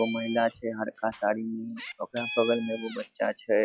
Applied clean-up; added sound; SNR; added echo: classical method log-MMSE.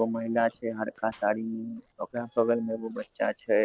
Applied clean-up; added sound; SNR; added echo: neural separator model SepFormer DNS4.